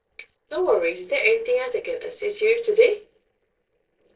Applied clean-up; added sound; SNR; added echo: neural separator model SepFormer DNS4.